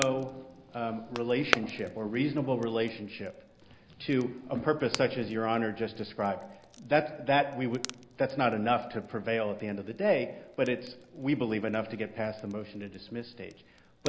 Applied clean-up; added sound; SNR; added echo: none; Crackle; 12 dB; none.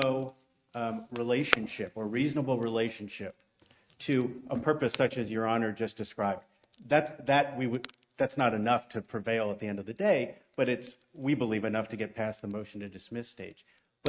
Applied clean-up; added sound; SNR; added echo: neural mask model RNNoise.